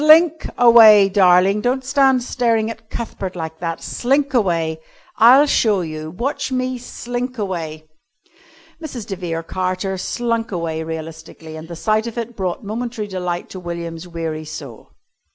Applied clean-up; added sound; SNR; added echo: none; none; none; none.